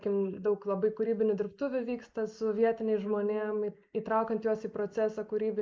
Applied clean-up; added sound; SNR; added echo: neural mask model Resemble Enhance denoiser.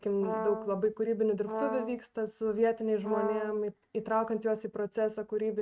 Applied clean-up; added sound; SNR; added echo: neural mask model RNNoise.